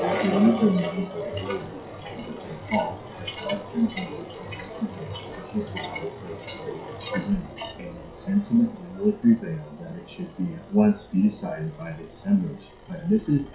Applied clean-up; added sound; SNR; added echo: classical method WPE with log-MMSE.